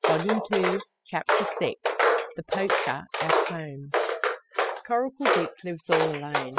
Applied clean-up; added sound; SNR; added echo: classical method spectral subtraction.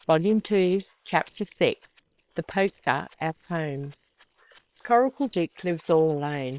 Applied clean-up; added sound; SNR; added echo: neural separator model SepFormer WHAM!.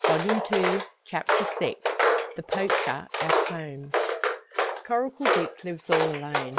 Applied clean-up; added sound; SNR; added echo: none; Walk, footsteps; -4 dB; none.